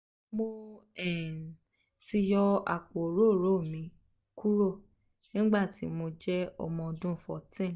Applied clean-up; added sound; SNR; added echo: none; none; none; none.